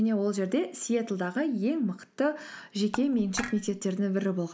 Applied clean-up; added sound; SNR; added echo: none; Dishes, pots, and pans / Chink, clink; 11 dB; none.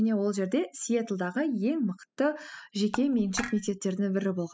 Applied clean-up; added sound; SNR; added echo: classical method spectral subtraction.